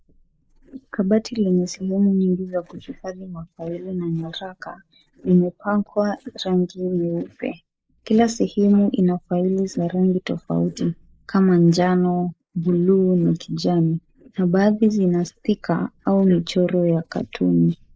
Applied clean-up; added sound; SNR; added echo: neural mask model Resemble Enhance denoiser.